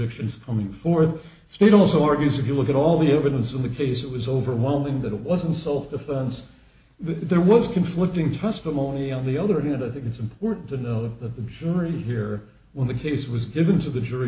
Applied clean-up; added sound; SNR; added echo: none; none; none; none.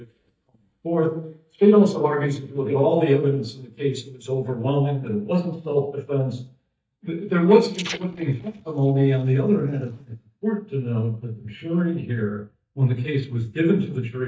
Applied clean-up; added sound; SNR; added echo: neural mask model DeepFilterNet 3.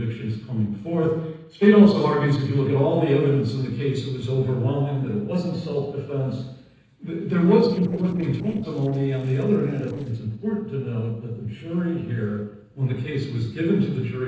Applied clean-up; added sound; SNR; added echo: neural separator model SepFormer DNS4.